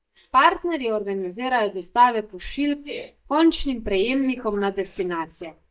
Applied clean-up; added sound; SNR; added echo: neural mask model DeepFilterNet 3.